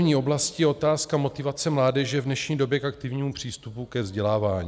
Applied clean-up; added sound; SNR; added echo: none; none; none; none.